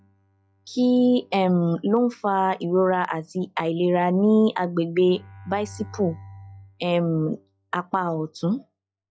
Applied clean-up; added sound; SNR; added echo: classical method log-MMSE.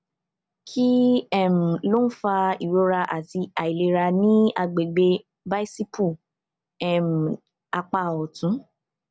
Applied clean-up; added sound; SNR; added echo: none; none; none; none.